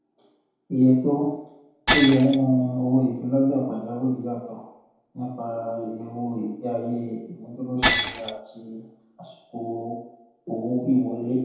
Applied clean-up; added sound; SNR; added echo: none; Shatter; 4 dB; reverberation time 0.8 s.